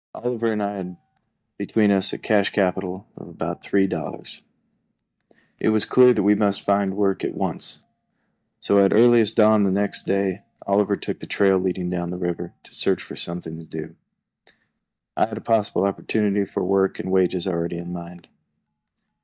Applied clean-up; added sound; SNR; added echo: neural mask model DeepFilterNet 3.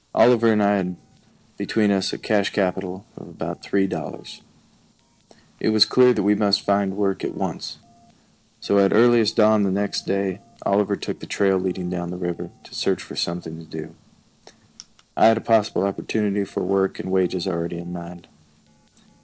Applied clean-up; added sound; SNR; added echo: neural separator model SepFormer DNS4.